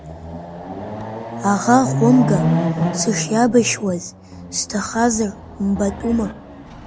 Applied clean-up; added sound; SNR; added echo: none; Chatter / Car passing by / Motorcycle / Traffic noise, roadway noise / Accelerating, revving, vroom; 5 dB; none.